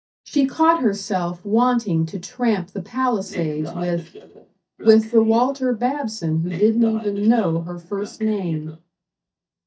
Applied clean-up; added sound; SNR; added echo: neural mask model DeepFilterNet 3.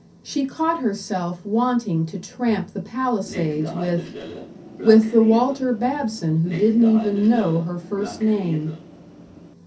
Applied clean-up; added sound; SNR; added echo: none; Train; 14 dB; reverberation time 0.3 s.